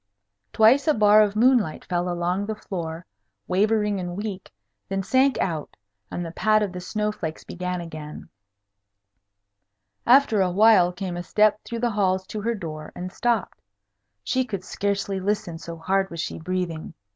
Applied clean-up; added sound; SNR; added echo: none; none; none; none.